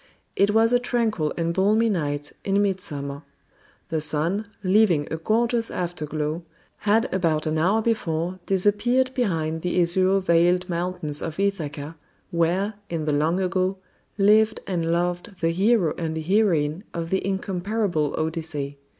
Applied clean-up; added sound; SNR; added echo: none; none; none; none.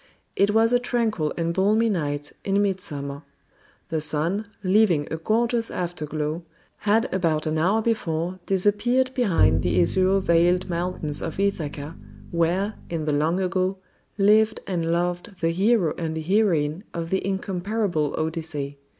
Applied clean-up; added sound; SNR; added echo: none; Bowed string instrument; 5 dB; none.